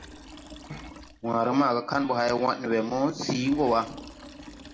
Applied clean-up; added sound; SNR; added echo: none; Liquid; 19 dB; reverberation time 0.2 s.